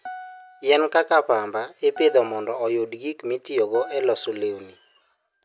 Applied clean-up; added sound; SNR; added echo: none; Piano; 19 dB; none.